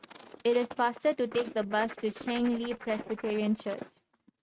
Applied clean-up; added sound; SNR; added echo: neural mask model RNNoise.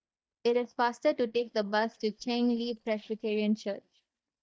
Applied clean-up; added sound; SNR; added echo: neural mask model DeepFilterNet 3.